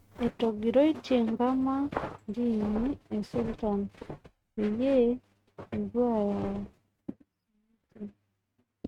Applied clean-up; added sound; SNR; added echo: neural mask model RNNoise.